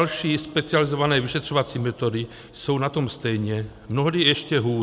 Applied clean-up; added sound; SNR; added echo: none; none; none; none.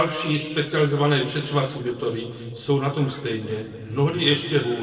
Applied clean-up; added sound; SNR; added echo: neural separator model SepFormer DNS4.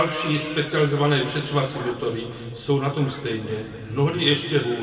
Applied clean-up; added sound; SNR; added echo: none; Meow; 19 dB; reverberation time 2.1 s.